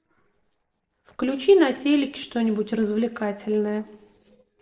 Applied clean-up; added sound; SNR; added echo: neural separator model SepFormer DNS4.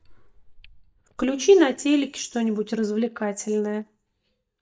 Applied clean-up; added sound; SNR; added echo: neural mask model DeepFilterNet 3.